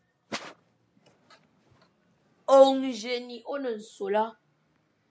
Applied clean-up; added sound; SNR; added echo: none; none; none; none.